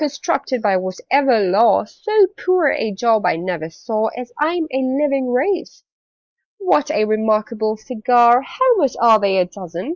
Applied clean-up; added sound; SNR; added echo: neural mask model Resemble Enhance denoiser.